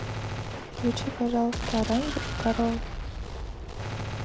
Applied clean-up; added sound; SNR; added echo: none; Gunshot, gunfire; 3 dB; none.